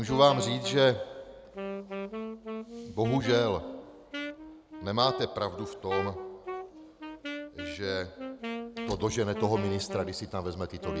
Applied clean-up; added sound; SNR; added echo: none; Wind instrument, woodwind instrument; 8 dB; none.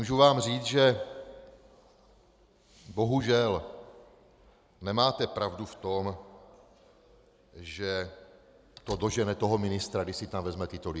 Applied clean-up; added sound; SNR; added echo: none; none; none; none.